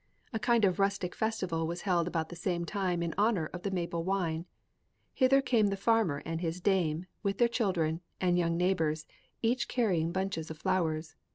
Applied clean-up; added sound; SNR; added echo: none; none; none; none.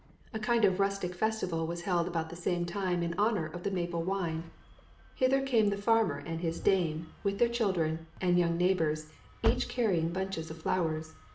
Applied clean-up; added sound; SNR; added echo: none; Engine starting; 14 dB; reverberation time 0.6 s.